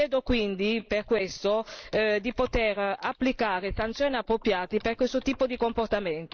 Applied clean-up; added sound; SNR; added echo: neural mask model Resemble Enhance denoiser.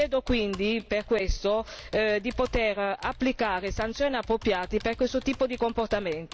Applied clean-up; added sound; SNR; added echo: none; Computer keyboard; 18 dB; none.